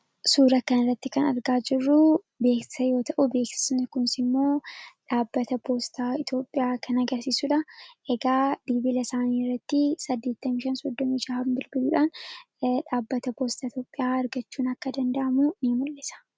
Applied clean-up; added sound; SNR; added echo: none; none; none; none.